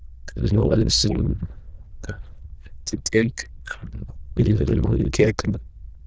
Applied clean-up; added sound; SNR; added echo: neural diffusion model UNIVERSE++.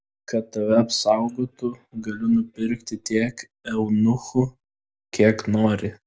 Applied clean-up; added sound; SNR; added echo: none; none; none; none.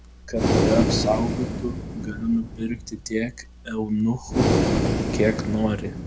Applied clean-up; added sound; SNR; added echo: none; Breathing; -1 dB; none.